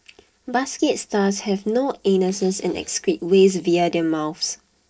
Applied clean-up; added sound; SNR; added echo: neural separator model SepFormer DNS4.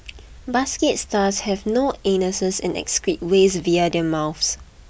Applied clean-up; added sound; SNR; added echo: none; none; none; none.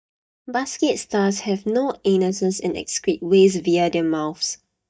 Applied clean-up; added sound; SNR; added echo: neural mask model DeepFilterNet 3.